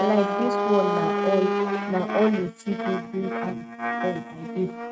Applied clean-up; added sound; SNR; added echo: neural mask model RNNoise.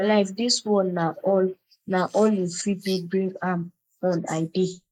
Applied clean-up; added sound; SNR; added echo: neural mask model Resemble Enhance denoiser.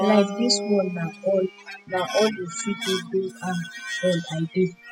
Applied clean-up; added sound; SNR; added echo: classical method spectral subtraction.